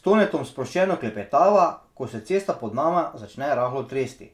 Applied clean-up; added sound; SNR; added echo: none; none; none; none.